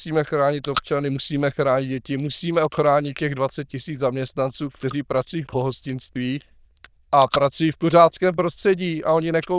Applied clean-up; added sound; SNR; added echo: neural diffusion model UNIVERSE++.